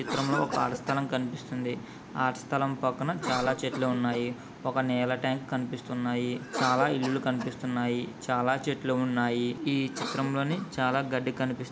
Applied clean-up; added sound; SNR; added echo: none; Cough; 11 dB; none.